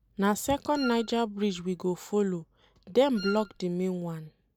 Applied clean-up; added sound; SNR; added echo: none; Wind instrument, woodwind instrument; 12 dB; none.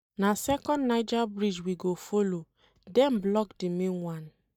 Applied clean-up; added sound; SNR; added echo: neural mask model DeepFilterNet 3.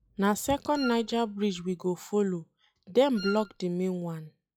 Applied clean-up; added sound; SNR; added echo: classical method log-MMSE.